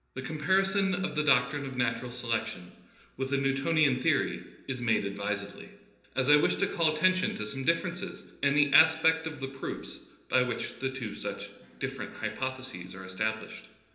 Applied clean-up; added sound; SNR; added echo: none; none; none; reverberation time 1.0 s.